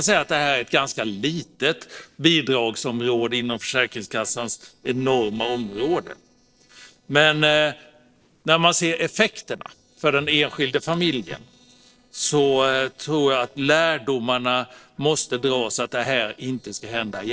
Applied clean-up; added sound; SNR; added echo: neural separator model SepFormer DNS4.